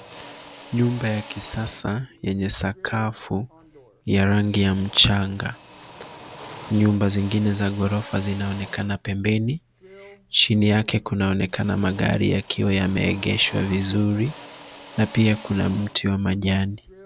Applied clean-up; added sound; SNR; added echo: none; Drill; 20 dB; none.